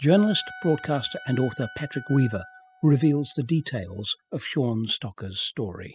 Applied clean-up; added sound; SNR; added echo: classical method spectral subtraction.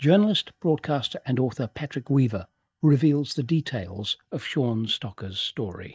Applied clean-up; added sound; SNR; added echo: neural mask model DeepFilterNet 3.